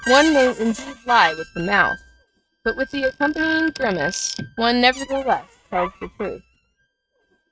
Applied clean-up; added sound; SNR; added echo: neural mask model RNNoise.